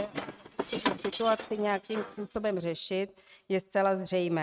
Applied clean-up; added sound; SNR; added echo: neural mask model RNNoise.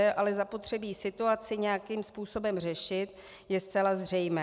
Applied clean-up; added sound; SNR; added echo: none; none; none; none.